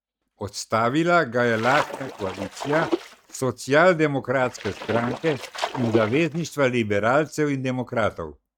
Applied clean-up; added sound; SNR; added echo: neural mask model RNNoise.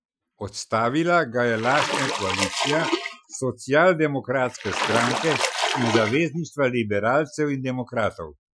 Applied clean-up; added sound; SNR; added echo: classical method Wiener filter.